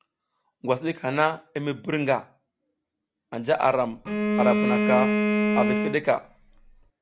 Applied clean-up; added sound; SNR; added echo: none; Bowed string instrument; -2 dB; none.